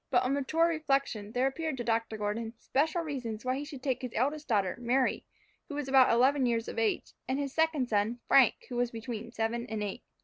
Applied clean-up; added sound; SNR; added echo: none; none; none; none.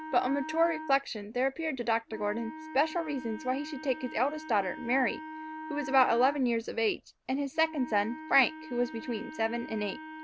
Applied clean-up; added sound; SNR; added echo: none; Wind instrument, woodwind instrument; 12 dB; none.